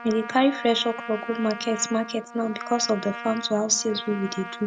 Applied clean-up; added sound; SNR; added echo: none; Trumpet; 12 dB; none.